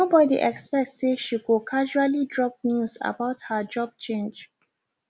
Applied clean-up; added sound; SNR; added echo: none; none; none; none.